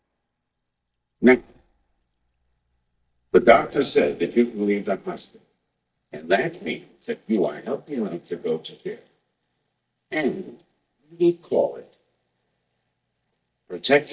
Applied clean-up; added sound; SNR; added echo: neural mask model DeepFilterNet 3.